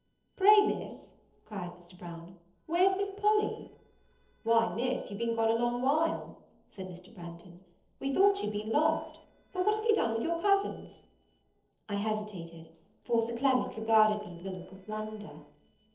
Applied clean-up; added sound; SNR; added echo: neural separator model SepFormer DNS4.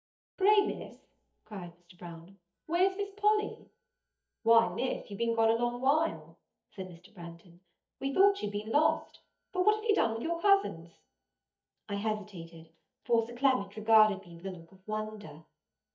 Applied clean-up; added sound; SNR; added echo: neural mask model DeepFilterNet 3.